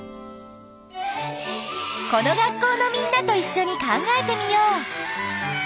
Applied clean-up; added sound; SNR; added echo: none; none; none; none.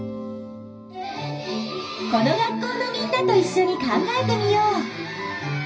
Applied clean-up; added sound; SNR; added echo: none; none; none; reverberation time 0.4 s.